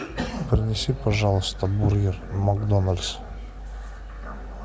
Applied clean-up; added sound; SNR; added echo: none; none; none; none.